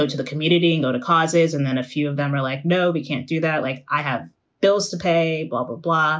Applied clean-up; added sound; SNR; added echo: none; none; none; none.